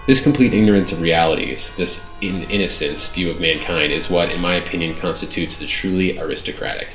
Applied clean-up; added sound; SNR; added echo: none; Church bell; 12 dB; reverberation time 0.5 s.